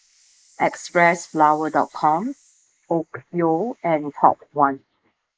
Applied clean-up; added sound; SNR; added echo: neural mask model Resemble Enhance denoiser.